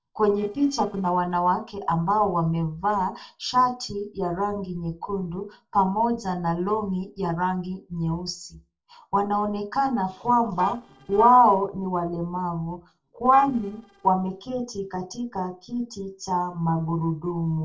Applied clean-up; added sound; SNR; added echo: neural separator model SepFormer DNS4.